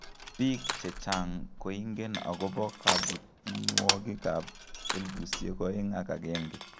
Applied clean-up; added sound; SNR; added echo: none; Crushing; -3 dB; none.